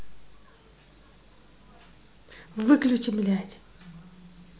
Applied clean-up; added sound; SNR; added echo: none; none; none; none.